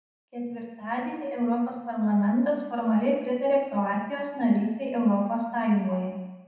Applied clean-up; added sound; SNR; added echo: none; none; none; reverberation time 1.0 s.